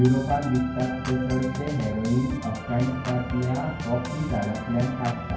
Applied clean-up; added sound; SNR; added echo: none; Organ; 8 dB; reverberation time 0.9 s.